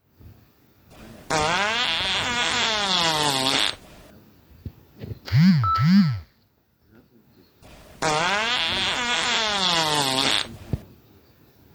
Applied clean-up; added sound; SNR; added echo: none; Fart; -4 dB; none.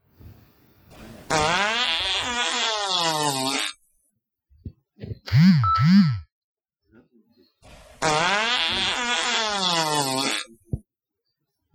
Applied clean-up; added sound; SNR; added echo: classical method Wiener filter.